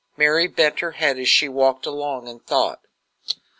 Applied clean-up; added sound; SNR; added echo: none; none; none; none.